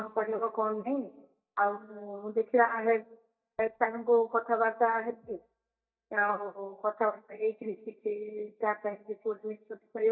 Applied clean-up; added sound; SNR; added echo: neural mask model DeepFilterNet 3.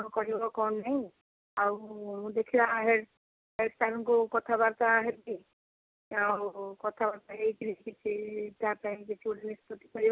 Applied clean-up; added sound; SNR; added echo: none; none; none; none.